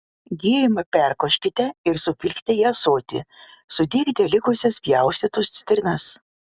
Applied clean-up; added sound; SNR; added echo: none; none; none; none.